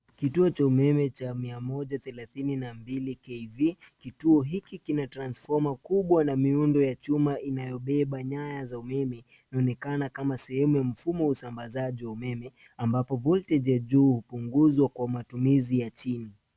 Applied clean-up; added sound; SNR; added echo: none; none; none; none.